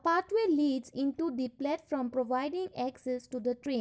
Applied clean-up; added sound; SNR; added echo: none; none; none; none.